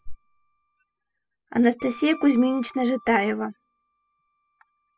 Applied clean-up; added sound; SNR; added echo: classical method spectral subtraction.